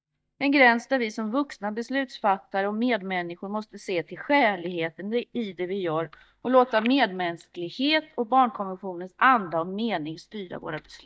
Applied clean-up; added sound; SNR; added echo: neural mask model DeepFilterNet 3.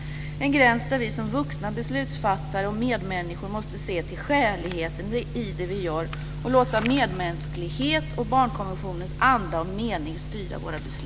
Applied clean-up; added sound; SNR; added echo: none; Idling / Motorcycle; 18 dB; none.